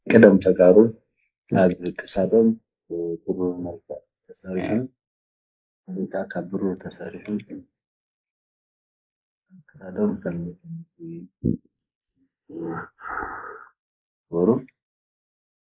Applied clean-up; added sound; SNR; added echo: neural mask model Resemble Enhance denoiser.